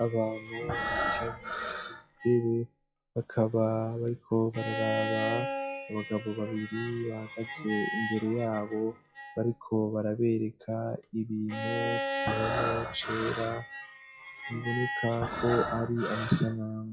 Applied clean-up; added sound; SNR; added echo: classical method log-MMSE.